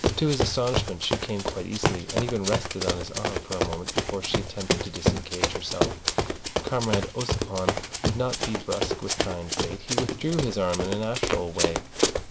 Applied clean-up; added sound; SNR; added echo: none; Run; -2 dB; none.